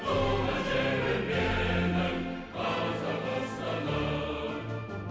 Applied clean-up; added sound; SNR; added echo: none; none; none; none.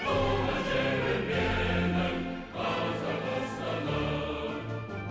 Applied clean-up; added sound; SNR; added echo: none; Meow; 18 dB; none.